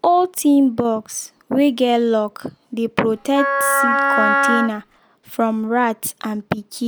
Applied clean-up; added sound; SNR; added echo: none; Wind instrument, woodwind instrument; -1 dB; none.